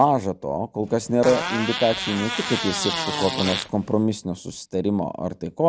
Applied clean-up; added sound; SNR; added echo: none; Fart; 5 dB; none.